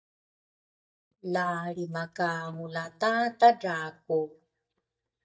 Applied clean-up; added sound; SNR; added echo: neural mask model DeepFilterNet 3.